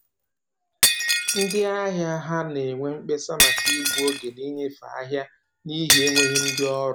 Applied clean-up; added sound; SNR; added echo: none; Shatter; -2 dB; none.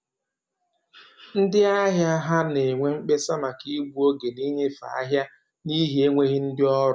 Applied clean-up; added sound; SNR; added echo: none; none; none; none.